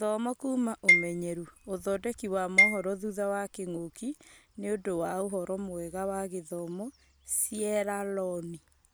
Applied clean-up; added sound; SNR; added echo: none; Marimba, xylophone; -3 dB; none.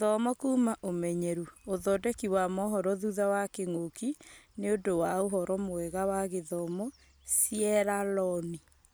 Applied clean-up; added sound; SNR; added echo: none; none; none; none.